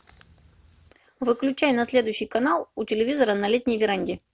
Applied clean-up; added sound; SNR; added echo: none; none; none; none.